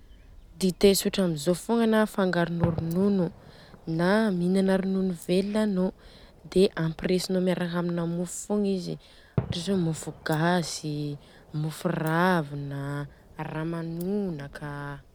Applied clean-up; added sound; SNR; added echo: none; Fireworks; 16 dB; none.